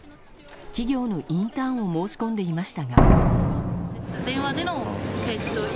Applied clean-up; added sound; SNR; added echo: none; Slam; -2 dB; none.